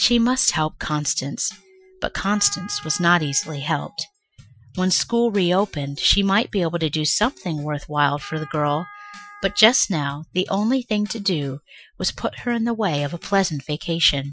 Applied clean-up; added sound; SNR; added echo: classical method Wiener filter.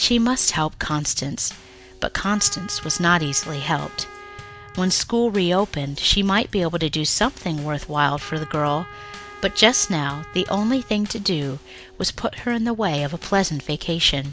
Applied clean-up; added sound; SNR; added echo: none; Bass drum / Snare drum / Drum kit + Trumpet; 19 dB; none.